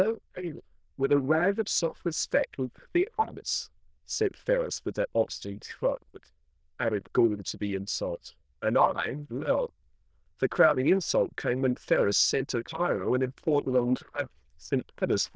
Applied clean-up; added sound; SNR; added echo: neural diffusion model UNIVERSE++.